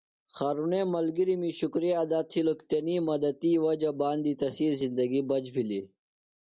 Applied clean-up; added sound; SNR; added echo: none; none; none; none.